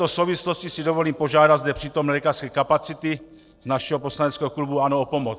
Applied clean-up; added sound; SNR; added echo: neural separator model SepFormer DNS4.